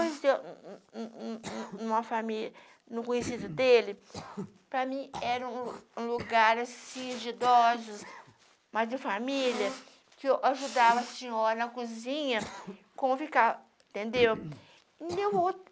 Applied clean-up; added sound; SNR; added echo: none; Cough; 15 dB; none.